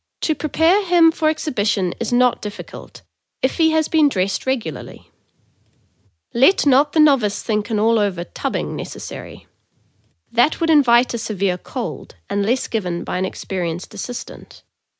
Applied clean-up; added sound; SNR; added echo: none; none; none; none.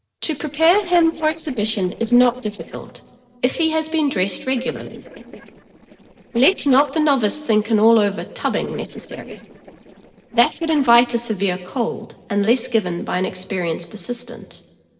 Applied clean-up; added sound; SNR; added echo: neural separator model SepFormer DNS4.